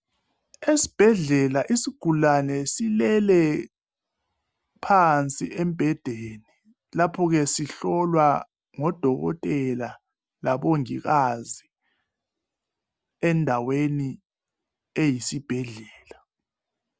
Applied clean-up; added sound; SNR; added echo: none; none; none; none.